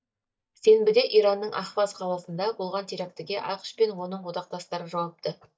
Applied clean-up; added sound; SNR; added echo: neural mask model DeepFilterNet 3.